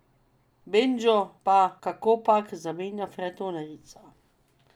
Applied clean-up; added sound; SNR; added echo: none; none; none; none.